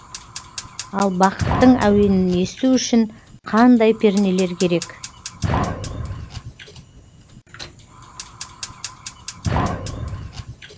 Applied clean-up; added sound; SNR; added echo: none; Fire; 8 dB; none.